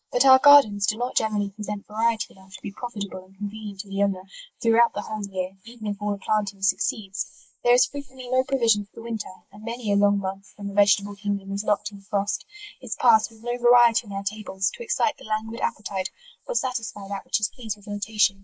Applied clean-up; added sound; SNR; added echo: neural mask model Resemble Enhance denoiser.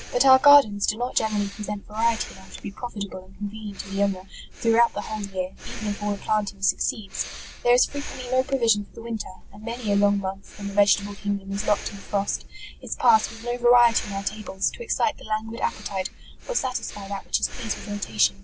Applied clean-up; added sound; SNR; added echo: none; Breathing; 13 dB; none.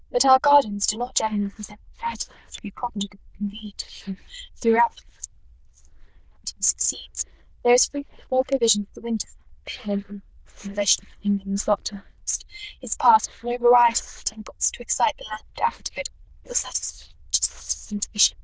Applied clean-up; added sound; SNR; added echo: neural diffusion model UNIVERSE++.